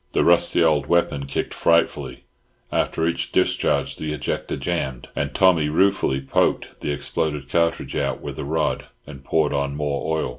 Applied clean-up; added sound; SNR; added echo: none; none; none; none.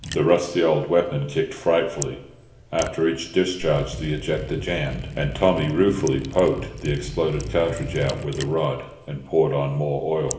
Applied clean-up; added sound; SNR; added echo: none; Liquid; 12 dB; reverberation time 1.0 s.